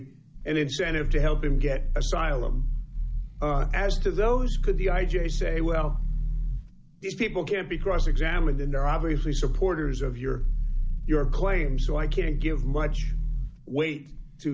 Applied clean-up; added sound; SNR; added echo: none; Growling; -4 dB; none.